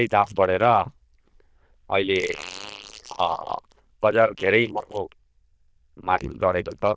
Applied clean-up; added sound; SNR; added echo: neural diffusion model UNIVERSE++.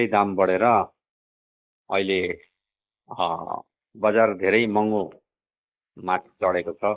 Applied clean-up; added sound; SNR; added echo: neural mask model Resemble Enhance denoiser.